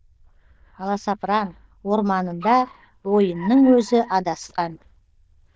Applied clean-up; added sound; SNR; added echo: neural diffusion model UNIVERSE++.